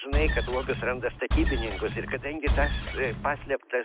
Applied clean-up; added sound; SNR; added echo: none; Engine; -1 dB; none.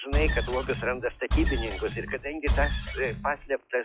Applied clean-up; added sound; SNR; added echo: classical method log-MMSE.